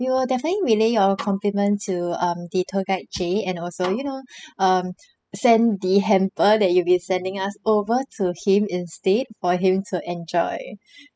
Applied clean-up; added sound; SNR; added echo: classical method spectral subtraction.